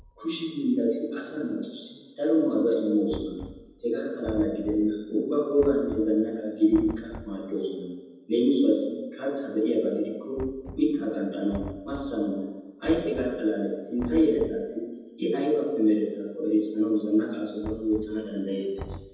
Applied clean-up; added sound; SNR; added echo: none; Knock; 18 dB; reverberation time 1.1 s.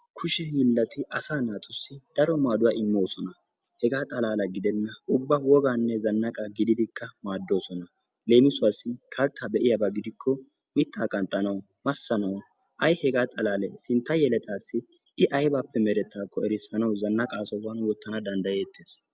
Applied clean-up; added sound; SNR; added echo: none; none; none; none.